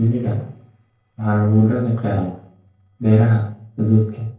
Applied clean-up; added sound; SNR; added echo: neural separator model SepFormer DNS4.